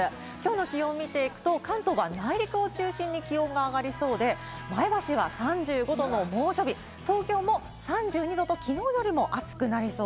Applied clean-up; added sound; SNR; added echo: none; none; none; none.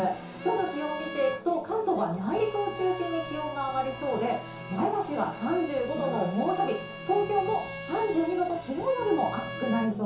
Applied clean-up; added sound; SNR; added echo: none; Bowed string instrument; 13 dB; reverberation time 0.6 s.